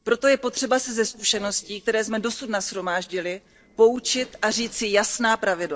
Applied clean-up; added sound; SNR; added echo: neural separator model SepFormer DNS4.